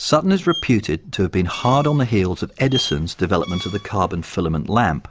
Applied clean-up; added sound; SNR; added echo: none; Squeak; 15 dB; none.